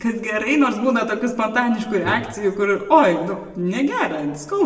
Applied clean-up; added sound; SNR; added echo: none; none; none; reverberation time 0.9 s.